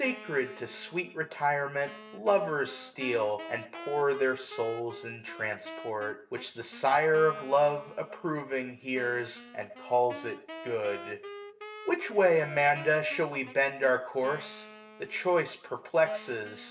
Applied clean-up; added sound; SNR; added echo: none; Wind instrument, woodwind instrument; 17 dB; reverberation time 0.6 s.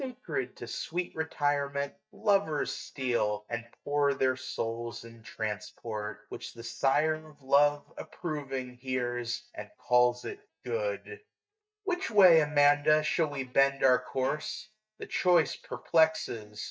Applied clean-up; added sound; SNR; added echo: neural mask model DeepFilterNet 3.